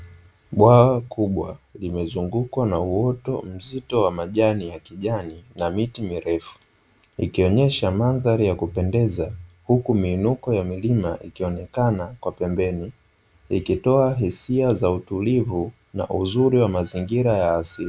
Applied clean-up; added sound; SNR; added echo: none; none; none; none.